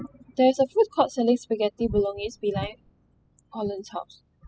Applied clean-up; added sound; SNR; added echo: classical method spectral subtraction.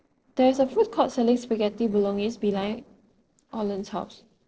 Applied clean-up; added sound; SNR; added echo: neural separator model SepFormer DNS4.